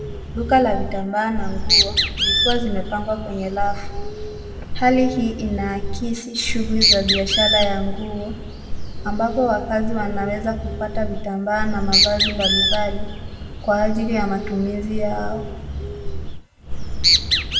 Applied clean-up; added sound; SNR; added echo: none; Bird; -1 dB; reverberation time 1.1 s.